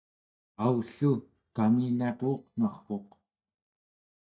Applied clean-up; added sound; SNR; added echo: neural mask model DeepFilterNet 3.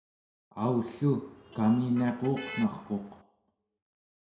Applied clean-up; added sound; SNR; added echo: none; Motor vehicle (road); 15 dB; reverberation time 0.6 s.